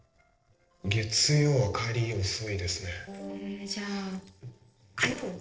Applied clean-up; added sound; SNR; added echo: neural separator model SepFormer DNS4.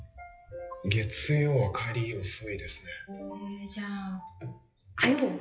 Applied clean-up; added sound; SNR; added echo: classical method WPE with log-MMSE.